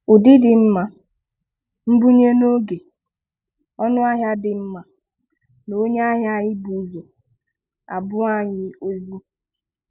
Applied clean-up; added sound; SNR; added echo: none; none; none; none.